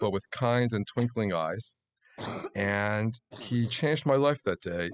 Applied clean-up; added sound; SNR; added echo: classical method spectral subtraction.